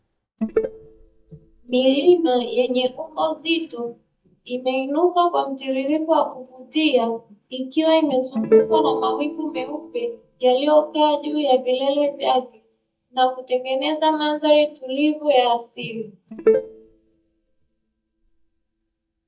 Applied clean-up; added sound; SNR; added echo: neural mask model DeepFilterNet 3.